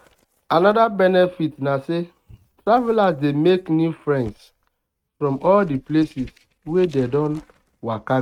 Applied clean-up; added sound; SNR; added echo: neural mask model RNNoise.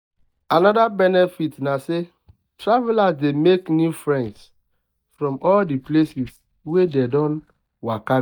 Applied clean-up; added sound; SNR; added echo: neural mask model DeepFilterNet 3.